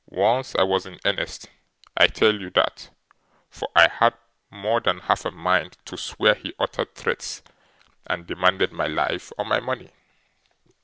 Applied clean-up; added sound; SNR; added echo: none; none; none; none.